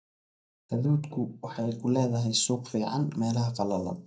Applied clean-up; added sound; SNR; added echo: neural mask model DeepFilterNet 3.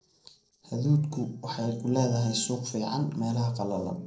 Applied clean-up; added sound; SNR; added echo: neural separator model SepFormer DNS4.